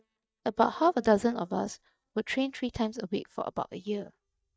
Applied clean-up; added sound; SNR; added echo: neural mask model DeepFilterNet 3.